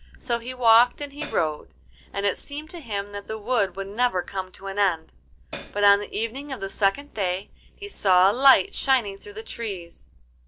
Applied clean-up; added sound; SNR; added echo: none; Hi-hat; 13 dB; none.